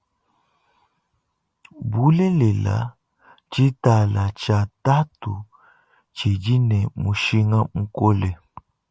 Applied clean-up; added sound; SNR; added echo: none; none; none; none.